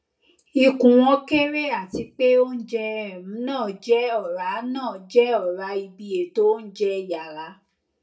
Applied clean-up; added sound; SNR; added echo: none; none; none; reverberation time 0.2 s.